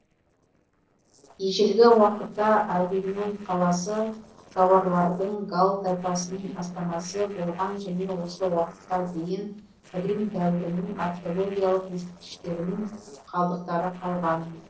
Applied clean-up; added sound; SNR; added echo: neural separator model SepFormer DNS4.